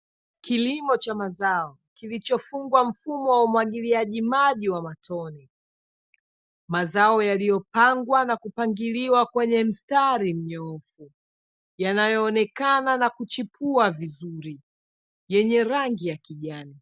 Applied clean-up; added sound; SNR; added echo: none; none; none; none.